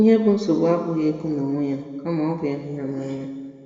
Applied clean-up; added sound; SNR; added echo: none; none; none; reverberation time 2.0 s.